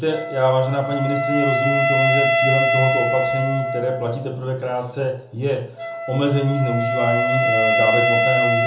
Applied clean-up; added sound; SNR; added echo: none; Wind instrument, woodwind instrument; -2 dB; reverberation time 0.8 s.